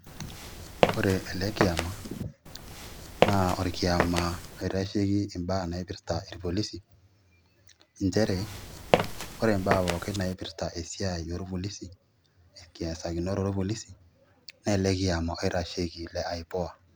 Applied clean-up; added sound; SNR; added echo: none; Walk, footsteps; 0 dB; none.